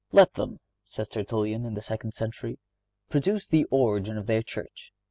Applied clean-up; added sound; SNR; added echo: none; none; none; none.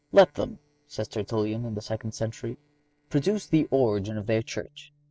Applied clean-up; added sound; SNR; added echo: neural separator model SepFormer DNS4.